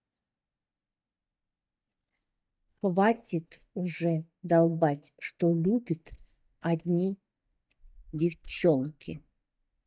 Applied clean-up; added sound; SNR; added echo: neural mask model DeepFilterNet 3.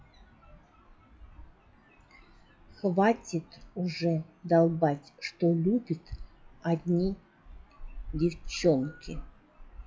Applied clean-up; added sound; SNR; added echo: classical method WPE with log-MMSE.